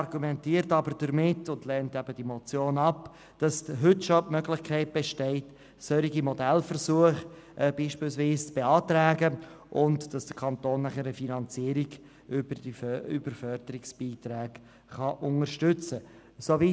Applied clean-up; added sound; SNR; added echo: none; none; none; none.